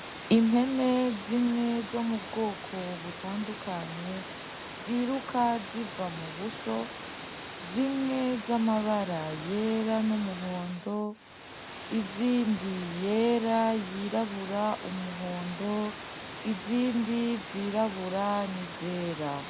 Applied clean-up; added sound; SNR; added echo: none; Water; 11 dB; none.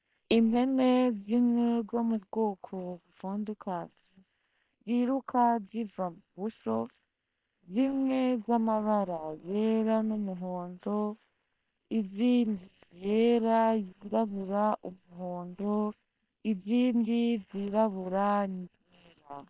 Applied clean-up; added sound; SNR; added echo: neural separator model SepFormer WHAM!.